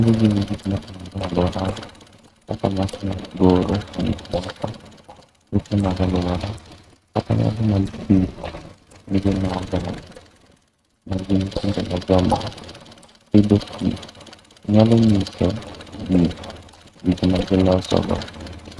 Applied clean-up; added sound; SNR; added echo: neural mask model RNNoise.